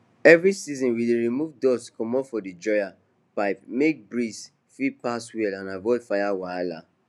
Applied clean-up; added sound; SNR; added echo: none; none; none; none.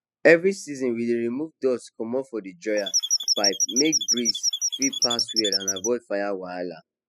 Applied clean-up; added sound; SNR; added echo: classical method spectral subtraction.